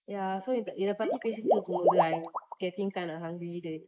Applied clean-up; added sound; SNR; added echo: neural mask model Resemble Enhance denoiser.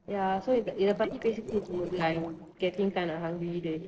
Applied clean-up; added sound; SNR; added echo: neural separator model SepFormer DNS4.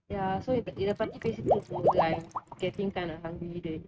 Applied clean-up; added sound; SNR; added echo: neural mask model RNNoise.